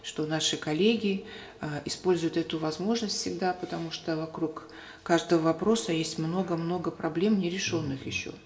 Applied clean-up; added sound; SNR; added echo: none; none; none; reverberation time 0.3 s.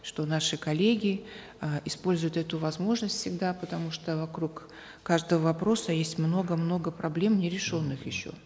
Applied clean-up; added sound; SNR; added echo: none; none; none; none.